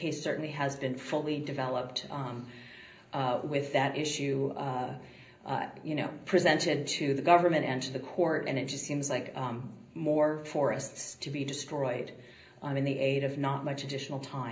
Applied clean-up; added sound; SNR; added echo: none; none; none; reverberation time 0.5 s.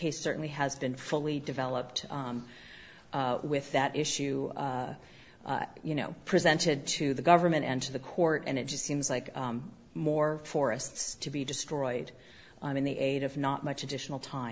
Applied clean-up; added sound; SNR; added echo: none; none; none; none.